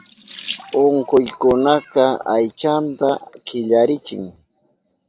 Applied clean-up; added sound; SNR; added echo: none; Sink (filling or washing) / Water tap, faucet; 18 dB; none.